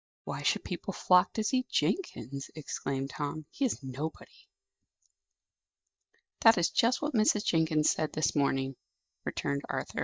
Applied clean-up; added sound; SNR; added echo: neural mask model DeepFilterNet 3.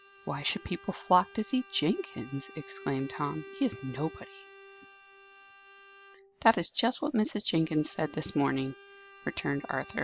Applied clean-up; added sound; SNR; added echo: none; Bowed string instrument; 20 dB; none.